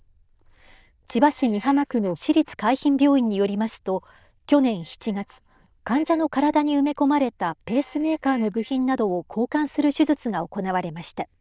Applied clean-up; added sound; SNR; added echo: neural diffusion model UNIVERSE++.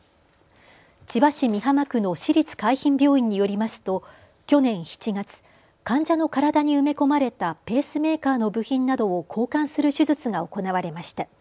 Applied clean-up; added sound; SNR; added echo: none; none; none; none.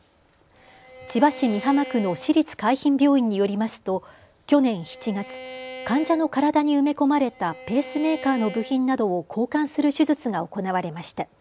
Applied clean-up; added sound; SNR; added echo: none; Bowed string instrument; 16 dB; none.